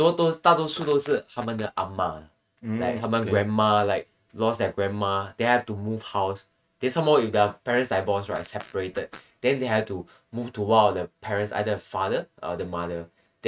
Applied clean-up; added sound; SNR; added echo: neural mask model RNNoise.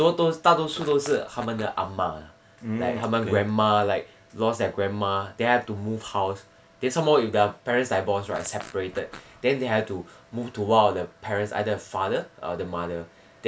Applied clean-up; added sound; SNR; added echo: none; Fart; 18 dB; none.